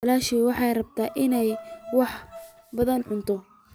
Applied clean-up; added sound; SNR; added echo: none; Bowed string instrument; 16 dB; none.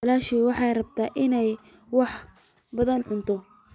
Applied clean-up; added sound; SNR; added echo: none; none; none; none.